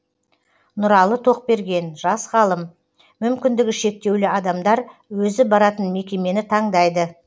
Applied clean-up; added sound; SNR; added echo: none; none; none; none.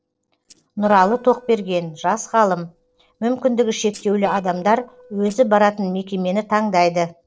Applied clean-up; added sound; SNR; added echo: neural separator model SepFormer DNS4.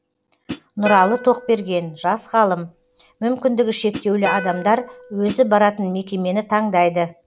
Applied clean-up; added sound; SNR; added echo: none; Plucked string instrument + Hi-hat; 14 dB; none.